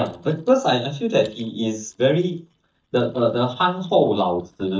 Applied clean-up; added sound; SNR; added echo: neural mask model DeepFilterNet 3.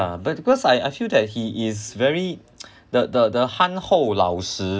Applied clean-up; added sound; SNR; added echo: none; none; none; none.